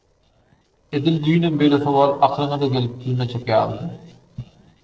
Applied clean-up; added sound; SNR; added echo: neural separator model SepFormer DNS4.